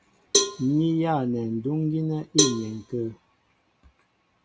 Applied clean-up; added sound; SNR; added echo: none; Cowbell; 3 dB; none.